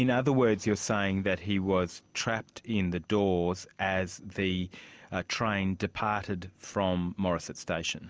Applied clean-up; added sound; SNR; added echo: none; none; none; none.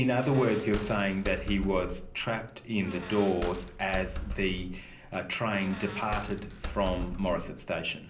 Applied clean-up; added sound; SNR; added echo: none; Squeak; 9 dB; reverberation time 0.5 s.